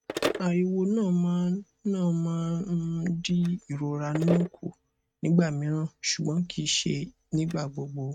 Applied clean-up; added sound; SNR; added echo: neural mask model RNNoise.